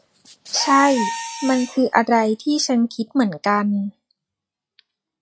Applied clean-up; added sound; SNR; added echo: classical method log-MMSE.